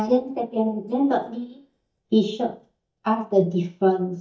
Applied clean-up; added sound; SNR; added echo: neural mask model DeepFilterNet 3.